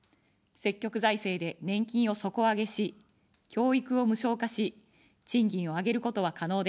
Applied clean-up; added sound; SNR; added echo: none; none; none; none.